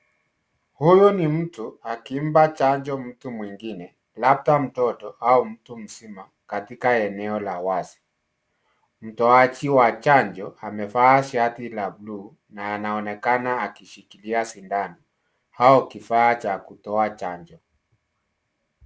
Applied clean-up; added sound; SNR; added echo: none; none; none; none.